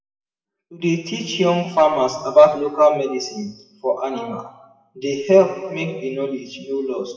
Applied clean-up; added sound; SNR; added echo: classical method WPE with log-MMSE.